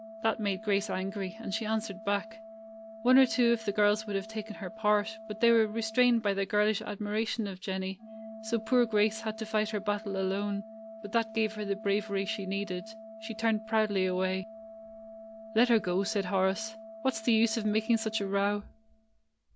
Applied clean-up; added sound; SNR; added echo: none; Organ; 16 dB; none.